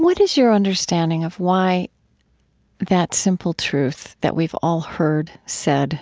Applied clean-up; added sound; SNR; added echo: none; none; none; none.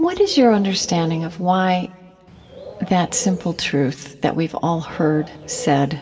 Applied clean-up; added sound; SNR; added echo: none; Bird; 16 dB; reverberation time 0.3 s.